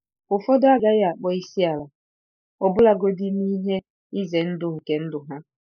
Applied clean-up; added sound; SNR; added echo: neural mask model Resemble Enhance denoiser.